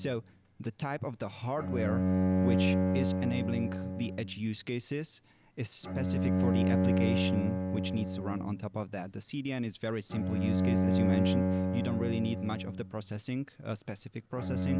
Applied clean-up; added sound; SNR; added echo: none; Bowed string instrument; -4 dB; none.